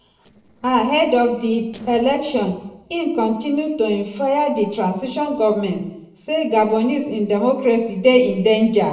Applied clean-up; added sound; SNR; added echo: neural separator model SepFormer DNS4.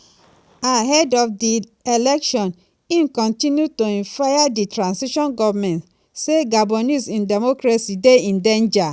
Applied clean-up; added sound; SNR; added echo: none; none; none; none.